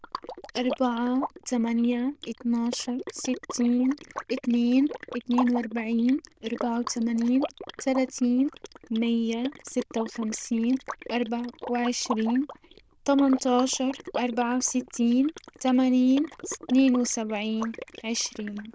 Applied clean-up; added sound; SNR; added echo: neural diffusion model UNIVERSE++.